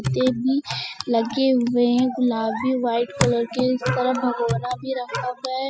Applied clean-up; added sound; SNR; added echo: classical method spectral subtraction.